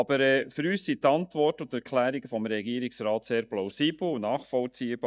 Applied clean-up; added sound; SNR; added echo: neural mask model DeepFilterNet 3.